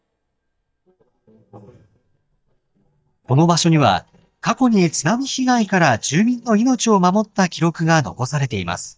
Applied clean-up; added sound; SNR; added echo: neural mask model DeepFilterNet 3.